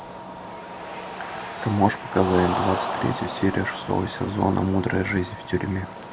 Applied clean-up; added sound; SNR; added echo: none; Cheering; 8 dB; none.